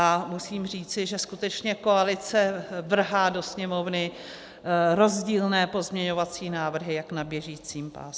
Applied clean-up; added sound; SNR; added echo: none; none; none; none.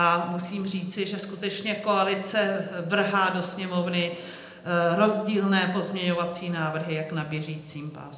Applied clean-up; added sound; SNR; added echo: none; none; none; reverberation time 0.7 s.